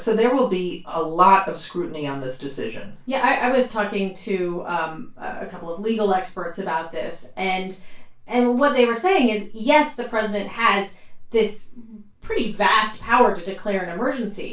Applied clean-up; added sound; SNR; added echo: none; none; none; reverberation time 0.2 s.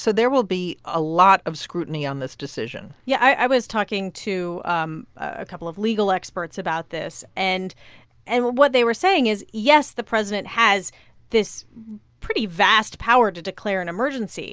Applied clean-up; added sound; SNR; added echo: none; none; none; none.